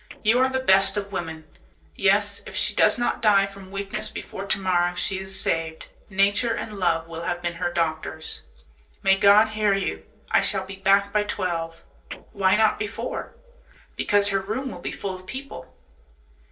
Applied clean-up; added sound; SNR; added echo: neural separator model SepFormer DNS4.